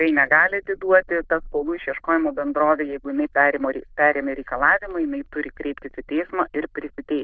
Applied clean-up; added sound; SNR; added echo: neural diffusion model UNIVERSE++.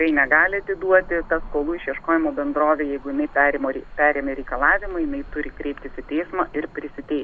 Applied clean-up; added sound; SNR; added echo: none; Cricket / Motor vehicle (road); 15 dB; none.